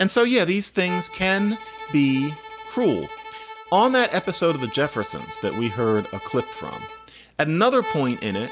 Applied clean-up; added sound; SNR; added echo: none; Bowed string instrument; 14 dB; none.